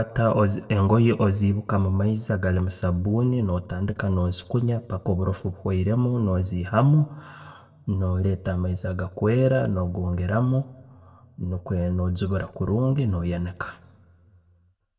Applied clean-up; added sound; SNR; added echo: none; none; none; reverberation time 1.0 s.